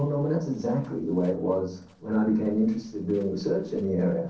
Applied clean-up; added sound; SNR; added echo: neural separator model SepFormer DNS4.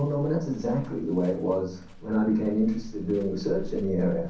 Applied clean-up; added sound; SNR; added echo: none; Livestock, farm animals, working animals; 14 dB; reverberation time 0.6 s.